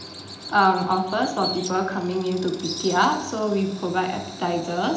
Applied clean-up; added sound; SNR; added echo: none; Bird vocalization, bird call, bird song; 14 dB; reverberation time 0.9 s.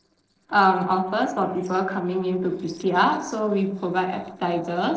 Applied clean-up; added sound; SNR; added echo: neural separator model SepFormer DNS4.